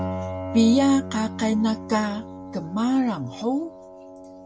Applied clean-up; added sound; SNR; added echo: none; Piano; 10 dB; none.